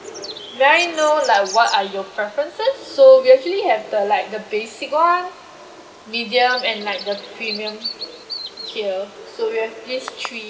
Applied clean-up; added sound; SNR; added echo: none; Bird vocalization, bird call, bird song; 17 dB; none.